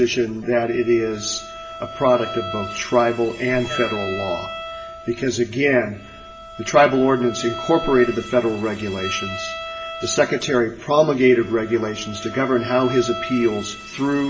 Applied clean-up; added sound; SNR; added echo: none; Bowed string instrument; 12 dB; reverberation time 0.7 s.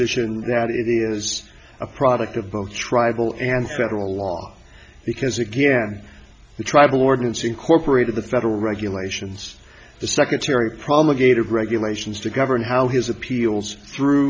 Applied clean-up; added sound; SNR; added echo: none; none; none; none.